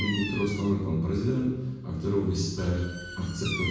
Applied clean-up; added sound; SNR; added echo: none; Bird vocalization, bird call, bird song; 12 dB; reverberation time 1.1 s.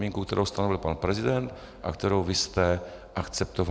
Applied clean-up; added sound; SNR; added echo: none; none; none; none.